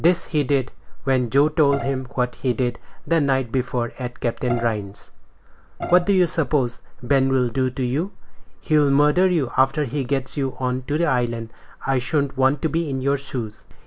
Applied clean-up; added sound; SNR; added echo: none; Bowed string instrument; 13 dB; none.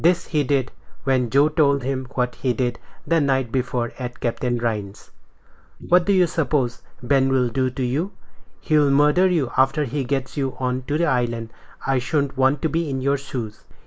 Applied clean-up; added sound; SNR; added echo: neural mask model Resemble Enhance denoiser.